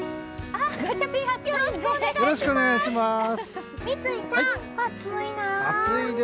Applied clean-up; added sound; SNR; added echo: none; none; none; none.